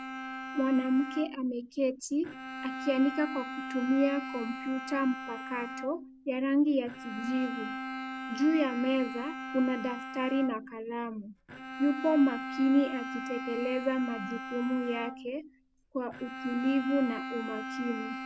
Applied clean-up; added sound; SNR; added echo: none; Bowed string instrument; 9 dB; none.